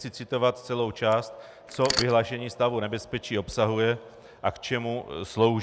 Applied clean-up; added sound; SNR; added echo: none; Mechanisms; 3 dB; none.